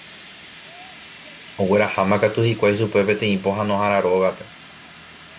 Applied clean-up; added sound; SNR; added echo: none; Fire; 18 dB; none.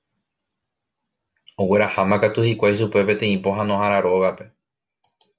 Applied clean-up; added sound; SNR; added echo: none; none; none; none.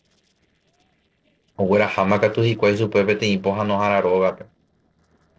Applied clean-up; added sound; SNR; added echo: neural separator model SepFormer DNS4.